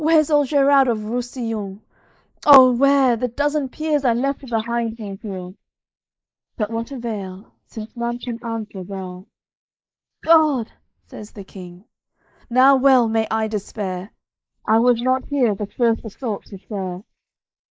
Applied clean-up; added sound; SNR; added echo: neural mask model Resemble Enhance denoiser.